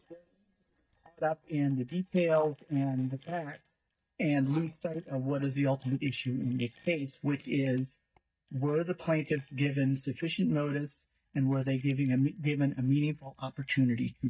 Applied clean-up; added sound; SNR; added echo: neural mask model DeepFilterNet 3.